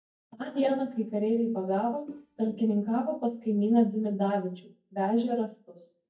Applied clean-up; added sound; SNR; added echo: neural mask model DeepFilterNet 3.